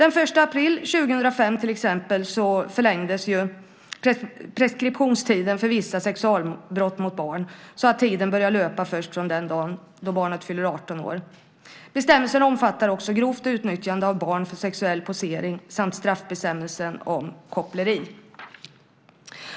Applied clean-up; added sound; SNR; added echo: none; none; none; none.